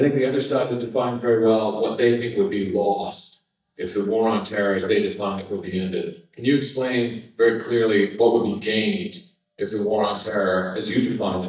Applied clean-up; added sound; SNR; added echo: neural mask model DeepFilterNet 3.